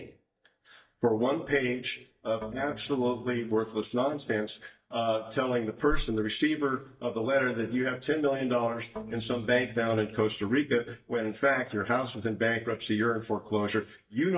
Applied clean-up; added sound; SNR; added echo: neural mask model DeepFilterNet 3.